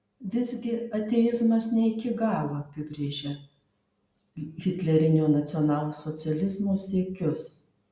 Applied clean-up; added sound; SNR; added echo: none; none; none; none.